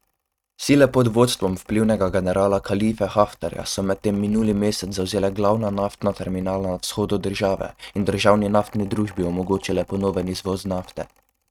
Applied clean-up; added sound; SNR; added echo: neural mask model RNNoise.